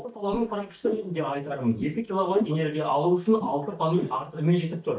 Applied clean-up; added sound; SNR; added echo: neural mask model DeepFilterNet 3.